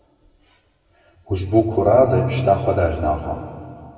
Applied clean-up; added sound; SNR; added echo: none; none; none; reverberation time 2.3 s.